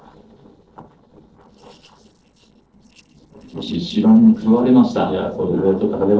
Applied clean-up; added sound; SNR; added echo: neural separator model SepFormer DNS4.